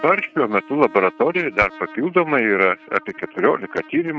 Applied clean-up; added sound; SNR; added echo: neural mask model RNNoise.